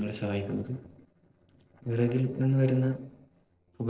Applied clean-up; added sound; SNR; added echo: neural separator model SepFormer DNS4.